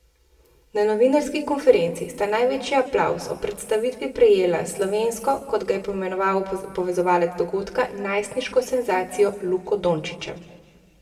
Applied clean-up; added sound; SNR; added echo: none; none; none; reverberation time 1.3 s.